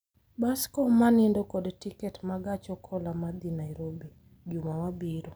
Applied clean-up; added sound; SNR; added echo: none; none; none; none.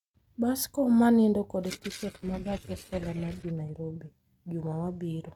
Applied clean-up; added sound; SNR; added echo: neural mask model RNNoise.